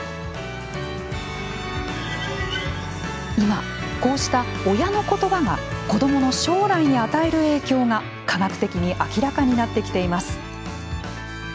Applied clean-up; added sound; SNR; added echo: none; none; none; none.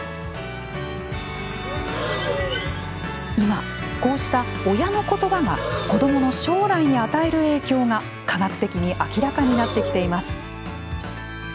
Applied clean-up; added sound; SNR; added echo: none; Breathing; 11 dB; none.